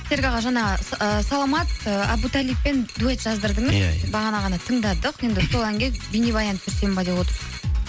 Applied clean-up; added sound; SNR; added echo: none; Coin (dropping); 18 dB; none.